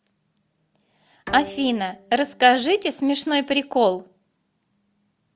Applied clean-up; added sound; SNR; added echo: none; Bowed string instrument; 20 dB; none.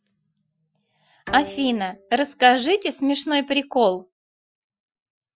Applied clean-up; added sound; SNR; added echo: classical method Wiener filter.